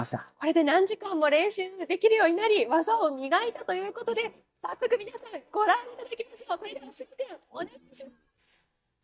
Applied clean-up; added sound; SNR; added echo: neural mask model DeepFilterNet 3.